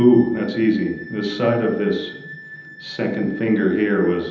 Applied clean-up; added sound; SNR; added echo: none; Wind instrument, woodwind instrument; 19 dB; reverberation time 0.9 s.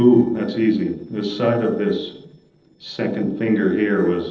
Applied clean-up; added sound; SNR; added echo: neural separator model SepFormer DNS4.